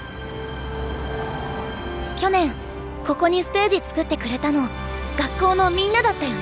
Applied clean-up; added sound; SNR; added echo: none; none; none; none.